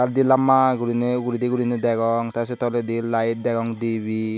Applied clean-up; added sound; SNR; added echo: none; none; none; none.